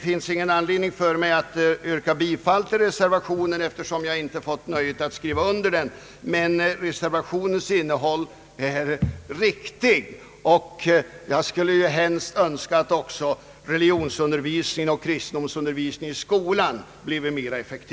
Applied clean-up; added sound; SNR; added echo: none; none; none; none.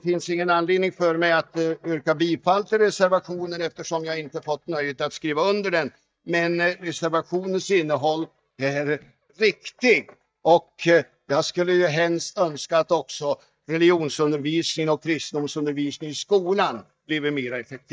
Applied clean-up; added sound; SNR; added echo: neural mask model DeepFilterNet 3.